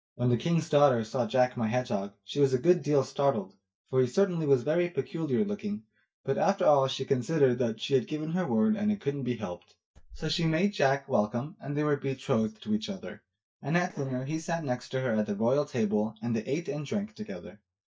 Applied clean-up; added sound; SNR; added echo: neural mask model DeepFilterNet 3.